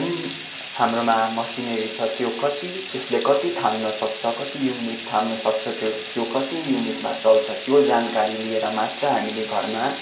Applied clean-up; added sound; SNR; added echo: none; Water tap, faucet / Liquid; 11 dB; reverberation time 0.5 s.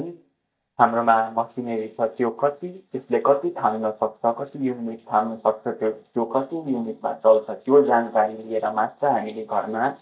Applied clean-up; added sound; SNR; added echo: neural mask model DeepFilterNet 3.